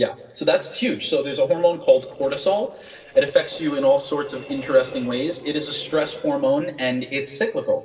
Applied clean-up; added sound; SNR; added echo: neural separator model SepFormer DNS4.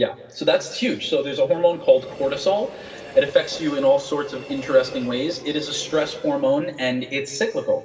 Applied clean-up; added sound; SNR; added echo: none; Train; 19 dB; reverberation time 1.7 s.